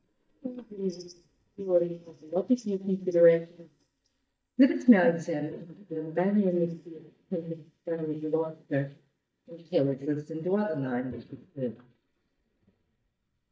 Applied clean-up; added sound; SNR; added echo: neural mask model DeepFilterNet 3.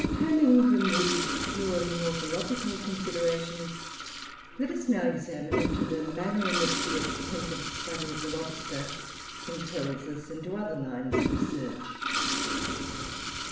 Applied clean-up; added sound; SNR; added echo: none; Toilet flush; 2 dB; reverberation time 0.7 s.